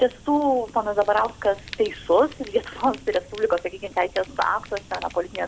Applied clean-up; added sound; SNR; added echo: none; Fire; 18 dB; none.